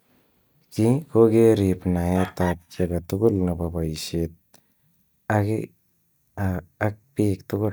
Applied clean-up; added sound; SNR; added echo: neural mask model DeepFilterNet 3.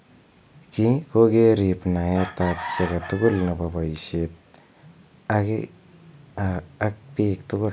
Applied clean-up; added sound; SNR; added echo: none; Chicken, rooster; 11 dB; none.